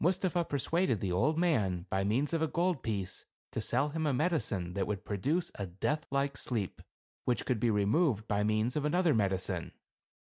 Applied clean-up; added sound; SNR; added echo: none; none; none; none.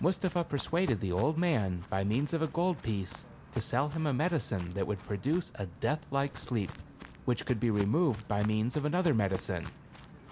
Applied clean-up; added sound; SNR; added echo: none; Walk, footsteps; 16 dB; none.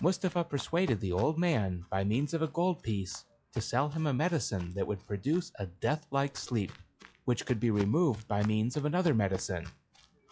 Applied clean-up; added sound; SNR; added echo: classical method log-MMSE.